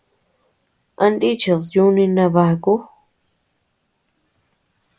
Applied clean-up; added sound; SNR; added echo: none; none; none; none.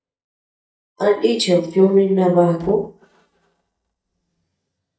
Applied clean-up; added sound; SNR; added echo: neural mask model DeepFilterNet 3.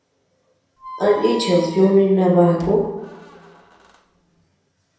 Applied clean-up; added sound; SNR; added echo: none; Squeak; 17 dB; reverberation time 0.9 s.